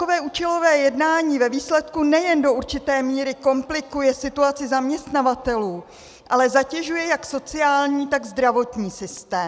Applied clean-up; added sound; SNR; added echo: none; none; none; none.